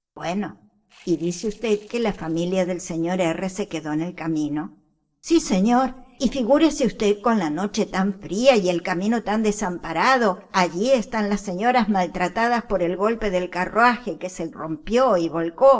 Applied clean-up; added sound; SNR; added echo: neural separator model SepFormer DNS4.